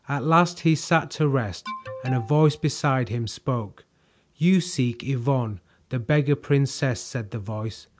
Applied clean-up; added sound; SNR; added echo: none; Alarm; 14 dB; none.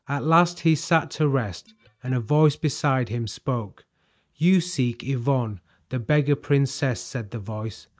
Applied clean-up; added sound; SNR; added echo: neural mask model DeepFilterNet 3.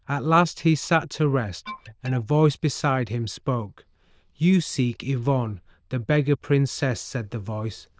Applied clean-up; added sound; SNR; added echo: neural diffusion model UNIVERSE++.